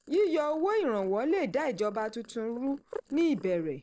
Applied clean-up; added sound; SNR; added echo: neural separator model SepFormer DNS4.